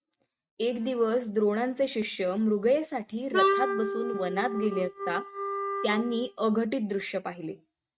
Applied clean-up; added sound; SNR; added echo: neural mask model RNNoise.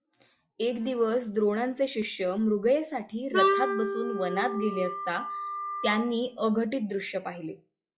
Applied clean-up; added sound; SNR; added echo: classical method log-MMSE.